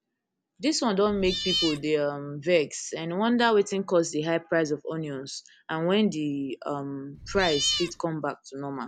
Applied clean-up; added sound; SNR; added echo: none; Cat; 4 dB; none.